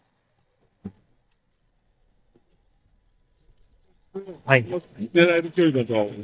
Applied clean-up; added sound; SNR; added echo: neural mask model DeepFilterNet 3.